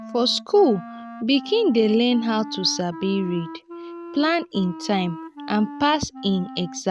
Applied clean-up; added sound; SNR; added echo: none; Wind instrument, woodwind instrument; 14 dB; none.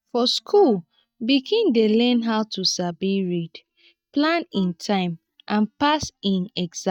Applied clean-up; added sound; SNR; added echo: neural mask model DeepFilterNet 3.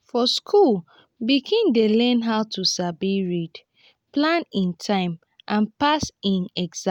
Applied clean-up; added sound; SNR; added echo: none; none; none; none.